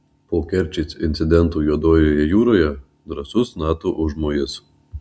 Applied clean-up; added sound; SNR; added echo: none; none; none; none.